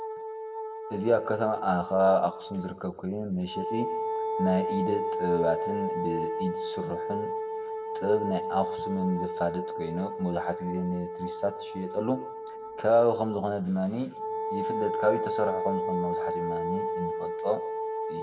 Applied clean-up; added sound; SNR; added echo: none; Wind instrument, woodwind instrument; 3 dB; reverberation time 1.0 s.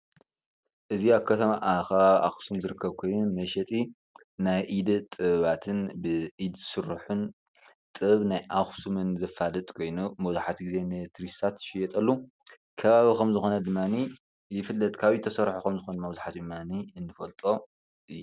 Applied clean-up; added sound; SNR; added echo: none; none; none; none.